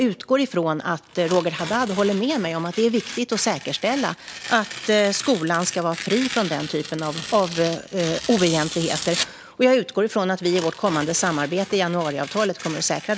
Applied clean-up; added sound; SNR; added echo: none; Tearing; 12 dB; none.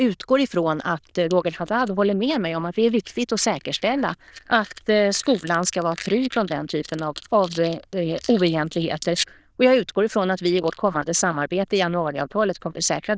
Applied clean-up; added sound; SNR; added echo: neural diffusion model UNIVERSE++.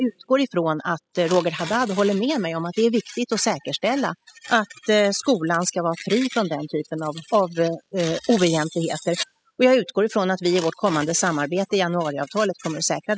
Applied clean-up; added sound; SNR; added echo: classical method spectral subtraction.